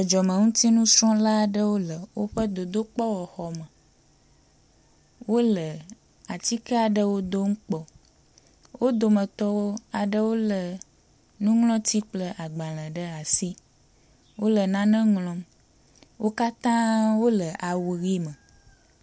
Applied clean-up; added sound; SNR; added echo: none; none; none; none.